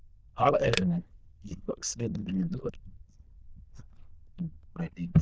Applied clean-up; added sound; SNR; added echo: neural diffusion model UNIVERSE++.